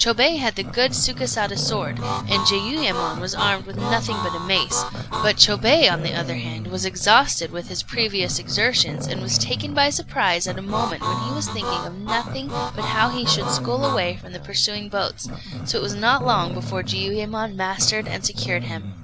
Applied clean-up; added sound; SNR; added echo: none; Harmonica + Growling; 6 dB; none.